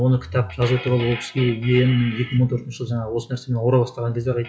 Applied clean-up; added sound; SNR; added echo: classical method log-MMSE.